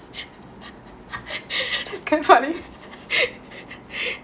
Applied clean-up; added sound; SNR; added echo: none; none; none; none.